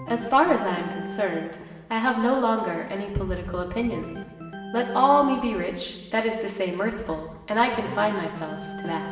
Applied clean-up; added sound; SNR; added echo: none; Organ; 13 dB; reverberation time 1.3 s.